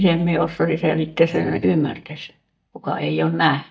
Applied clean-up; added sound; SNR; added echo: neural mask model DeepFilterNet 3.